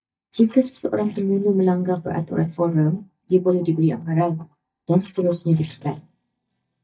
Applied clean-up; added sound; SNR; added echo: neural mask model DeepFilterNet 3.